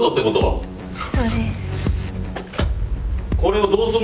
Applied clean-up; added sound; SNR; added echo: none; none; none; none.